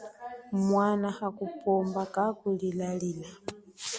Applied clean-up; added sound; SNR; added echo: none; none; none; none.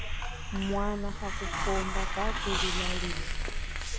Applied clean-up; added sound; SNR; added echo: none; Hiss; -5 dB; none.